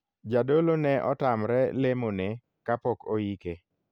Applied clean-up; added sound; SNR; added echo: none; none; none; none.